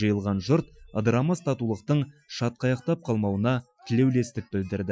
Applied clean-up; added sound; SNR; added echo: classical method Wiener filter.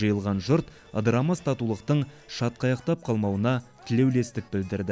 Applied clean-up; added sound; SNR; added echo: none; none; none; none.